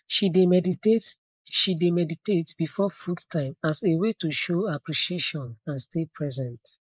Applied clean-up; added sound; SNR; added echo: neural mask model Resemble Enhance denoiser.